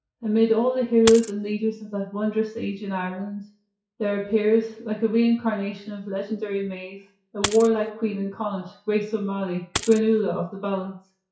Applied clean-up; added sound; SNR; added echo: classical method WPE with log-MMSE.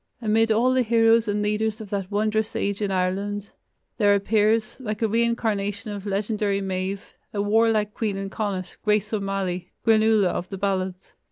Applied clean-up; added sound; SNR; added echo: none; none; none; none.